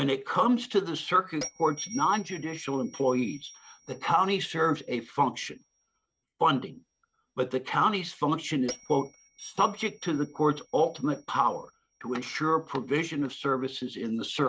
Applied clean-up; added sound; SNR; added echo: neural mask model RNNoise.